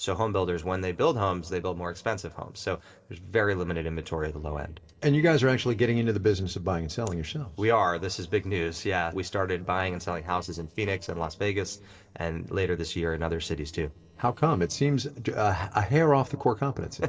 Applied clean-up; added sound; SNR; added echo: neural separator model SepFormer DNS4.